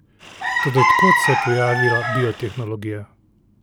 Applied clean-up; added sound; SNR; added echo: none; Chicken, rooster; -3 dB; none.